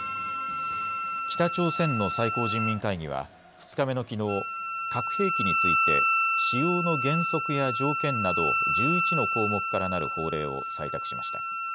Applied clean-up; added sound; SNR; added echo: none; Wind instrument, woodwind instrument; -2 dB; none.